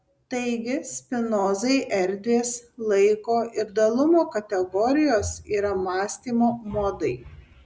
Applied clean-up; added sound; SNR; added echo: none; none; none; none.